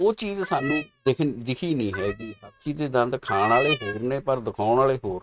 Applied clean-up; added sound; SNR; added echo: neural mask model RNNoise.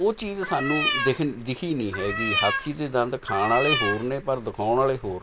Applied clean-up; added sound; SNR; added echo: none; Cat; 1 dB; none.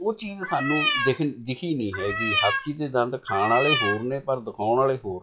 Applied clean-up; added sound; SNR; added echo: classical method log-MMSE.